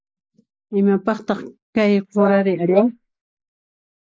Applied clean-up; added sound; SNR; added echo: neural mask model Resemble Enhance denoiser.